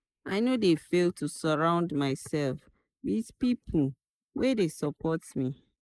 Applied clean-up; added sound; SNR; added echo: neural mask model Resemble Enhance denoiser.